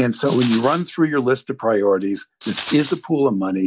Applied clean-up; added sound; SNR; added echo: none; Rattle; 14 dB; none.